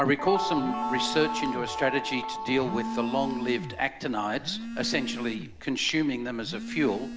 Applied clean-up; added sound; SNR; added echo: none; Guitar + Telephone; 5 dB; none.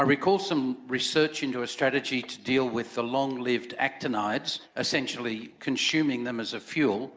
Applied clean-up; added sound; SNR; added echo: none; none; none; none.